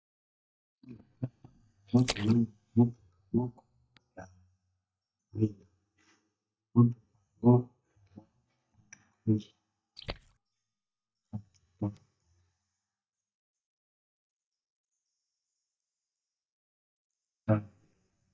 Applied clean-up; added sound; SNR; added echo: neural mask model DeepFilterNet 3.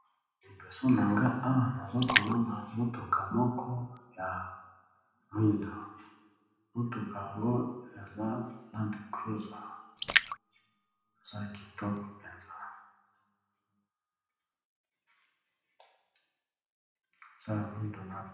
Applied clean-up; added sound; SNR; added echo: none; Splash, splatter; 0 dB; reverberation time 0.8 s.